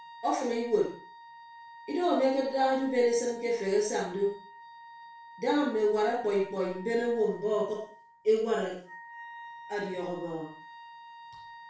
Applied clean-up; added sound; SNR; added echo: none; Wind instrument, woodwind instrument; 18 dB; reverberation time 0.4 s.